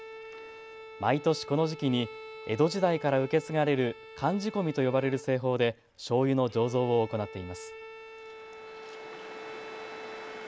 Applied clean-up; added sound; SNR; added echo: none; Bowed string instrument; 15 dB; none.